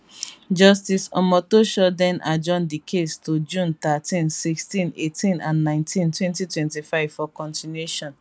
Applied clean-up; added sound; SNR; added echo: none; none; none; none.